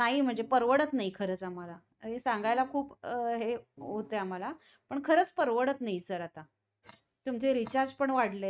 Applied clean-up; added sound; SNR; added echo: neural mask model RNNoise.